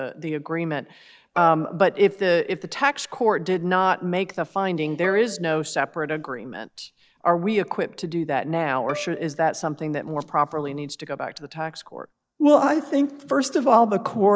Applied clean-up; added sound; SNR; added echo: neural mask model DeepFilterNet 3.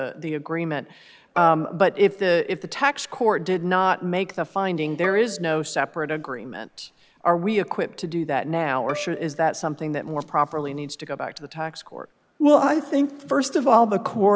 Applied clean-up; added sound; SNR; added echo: none; Bowed string instrument; 18 dB; none.